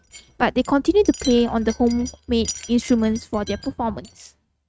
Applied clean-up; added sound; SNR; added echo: neural mask model RNNoise.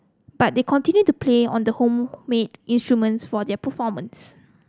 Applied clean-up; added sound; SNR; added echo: none; none; none; none.